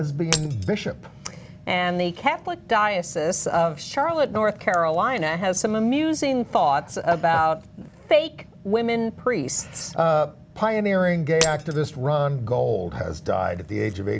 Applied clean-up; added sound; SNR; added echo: none; Shatter; 10 dB; none.